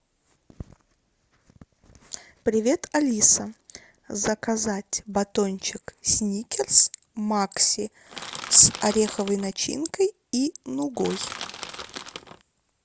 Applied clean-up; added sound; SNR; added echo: none; Crushing; 12 dB; none.